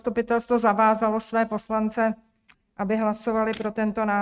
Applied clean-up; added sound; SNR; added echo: neural mask model RNNoise.